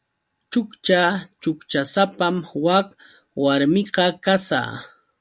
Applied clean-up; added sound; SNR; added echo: none; none; none; none.